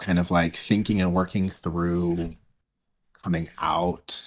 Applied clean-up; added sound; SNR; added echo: neural mask model DeepFilterNet 3.